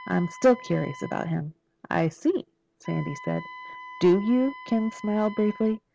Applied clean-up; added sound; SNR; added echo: none; Wind instrument, woodwind instrument; 18 dB; none.